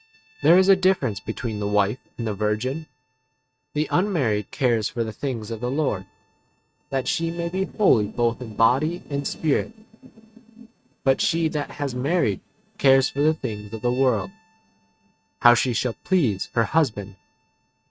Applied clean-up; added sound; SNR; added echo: neural mask model RNNoise.